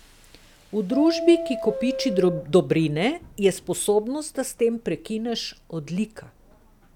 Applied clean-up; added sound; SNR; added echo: none; Subway, metro, underground; 12 dB; none.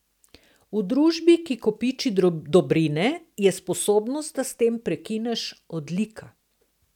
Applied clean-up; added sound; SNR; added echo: none; none; none; none.